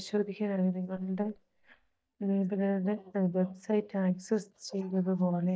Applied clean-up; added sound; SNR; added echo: neural mask model DeepFilterNet 3.